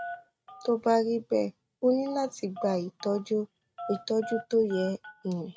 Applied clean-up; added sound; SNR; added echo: neural mask model RNNoise.